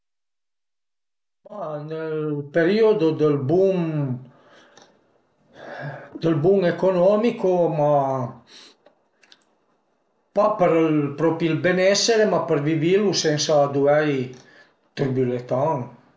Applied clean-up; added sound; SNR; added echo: none; none; none; none.